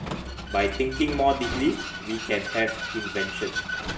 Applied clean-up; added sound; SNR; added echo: none; Vehicle; 5 dB; reverberation time 0.6 s.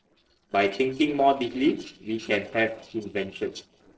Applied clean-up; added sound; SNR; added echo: neural separator model SepFormer DNS4.